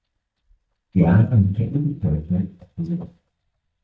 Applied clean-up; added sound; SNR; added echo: neural mask model DeepFilterNet 3.